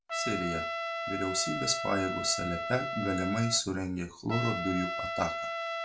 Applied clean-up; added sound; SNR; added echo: none; Trumpet; 2 dB; reverberation time 0.2 s.